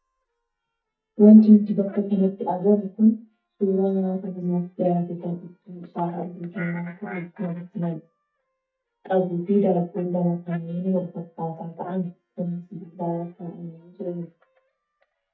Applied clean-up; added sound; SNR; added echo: neural mask model DeepFilterNet 3.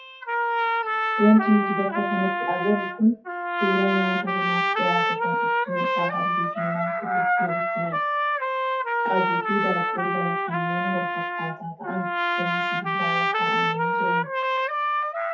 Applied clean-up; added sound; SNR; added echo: classical method WPE with log-MMSE.